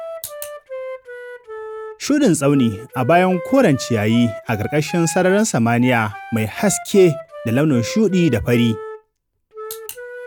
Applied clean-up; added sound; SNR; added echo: none; Wind instrument, woodwind instrument; 14 dB; none.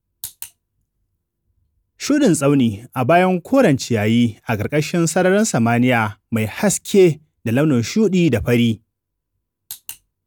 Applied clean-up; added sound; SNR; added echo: none; none; none; none.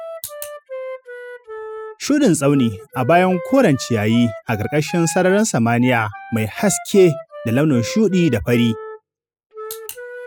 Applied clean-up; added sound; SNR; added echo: classical method spectral subtraction.